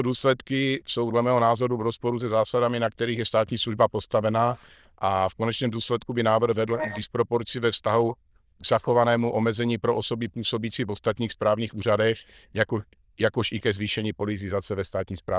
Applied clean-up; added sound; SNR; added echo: neural diffusion model UNIVERSE++.